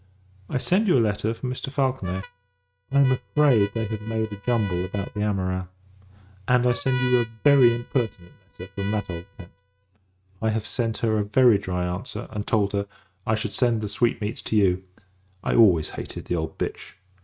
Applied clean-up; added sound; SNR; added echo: neural mask model RNNoise.